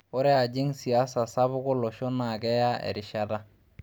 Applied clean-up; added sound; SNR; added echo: none; none; none; none.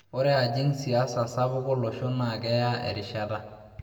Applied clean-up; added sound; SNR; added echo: none; none; none; reverberation time 1.2 s.